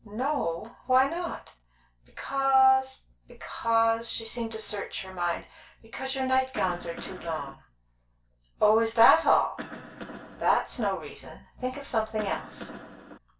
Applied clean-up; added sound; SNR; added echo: none; Cough; 13 dB; reverberation time 0.2 s.